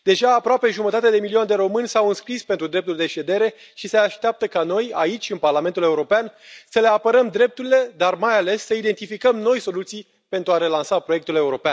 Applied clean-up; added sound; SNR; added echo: none; none; none; none.